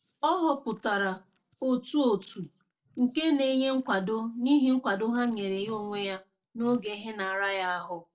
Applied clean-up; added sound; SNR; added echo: neural separator model SepFormer DNS4.